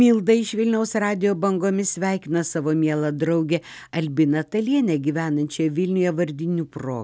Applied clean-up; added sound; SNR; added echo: none; none; none; none.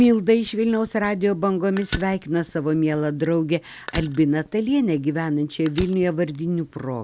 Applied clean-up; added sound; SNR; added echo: none; Fire; 14 dB; none.